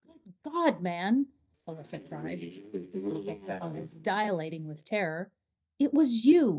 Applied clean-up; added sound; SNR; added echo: neural mask model DeepFilterNet 3.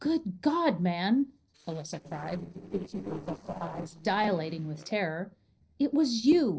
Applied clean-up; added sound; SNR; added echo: neural separator model SepFormer DNS4.